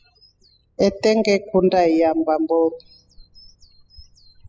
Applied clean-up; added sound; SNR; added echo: classical method spectral subtraction.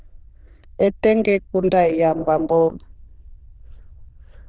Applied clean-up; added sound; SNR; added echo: neural diffusion model UNIVERSE++.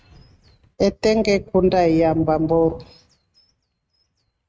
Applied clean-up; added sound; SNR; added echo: neural mask model RNNoise.